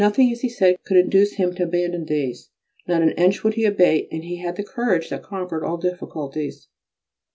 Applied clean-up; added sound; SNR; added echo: none; none; none; none.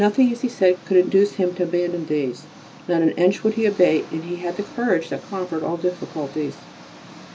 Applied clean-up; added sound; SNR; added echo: none; Engine; 20 dB; none.